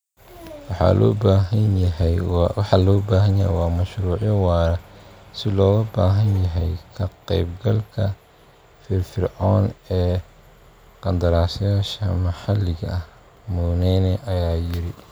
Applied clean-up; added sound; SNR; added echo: none; none; none; none.